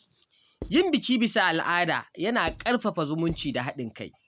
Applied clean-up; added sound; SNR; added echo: none; Writing; 16 dB; none.